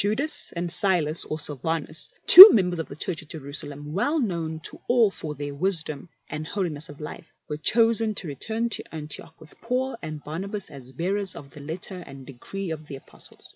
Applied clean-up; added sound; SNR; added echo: none; none; none; none.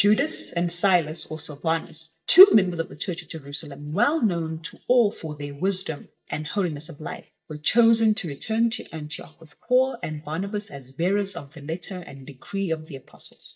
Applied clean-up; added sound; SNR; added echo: neural mask model DeepFilterNet 3.